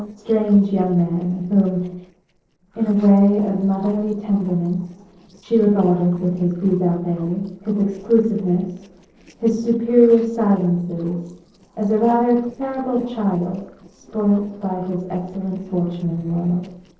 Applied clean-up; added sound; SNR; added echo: neural separator model SepFormer DNS4.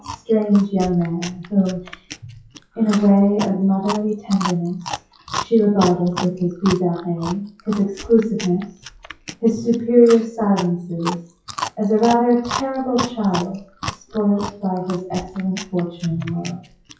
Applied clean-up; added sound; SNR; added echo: classical method WPE with log-MMSE.